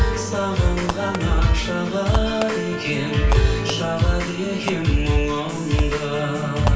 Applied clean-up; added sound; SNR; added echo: none; Fireworks; 16 dB; reverberation time 0.2 s.